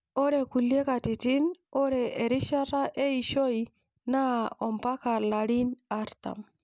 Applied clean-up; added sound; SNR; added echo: none; none; none; none.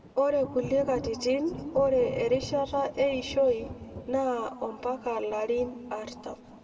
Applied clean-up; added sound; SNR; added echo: none; Thunder / Rain; 15 dB; reverberation time 1.7 s.